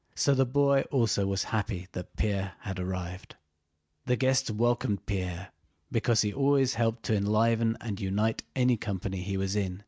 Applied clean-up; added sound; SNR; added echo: none; none; none; none.